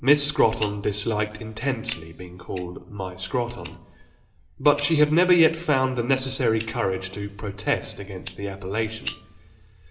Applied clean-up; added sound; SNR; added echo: none; Fire; 18 dB; reverberation time 0.9 s.